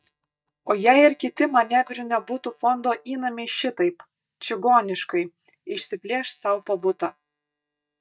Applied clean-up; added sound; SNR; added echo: neural mask model DeepFilterNet 3.